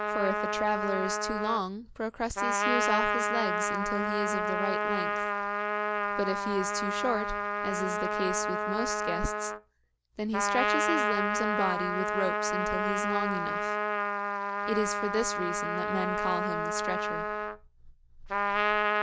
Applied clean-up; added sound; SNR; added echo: none; Trumpet; -4 dB; none.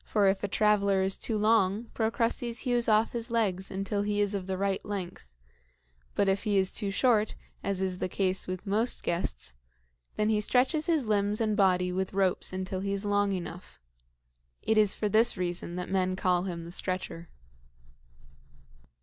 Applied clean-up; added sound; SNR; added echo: none; none; none; none.